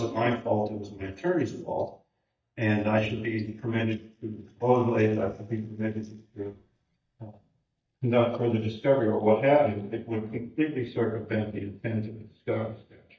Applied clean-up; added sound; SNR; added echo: neural mask model DeepFilterNet 3.